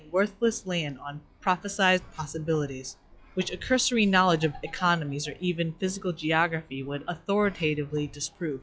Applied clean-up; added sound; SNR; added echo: classical method log-MMSE.